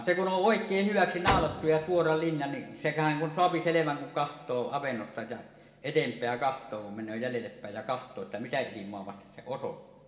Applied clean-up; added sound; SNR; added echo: none; Slam; 6 dB; reverberation time 1.3 s.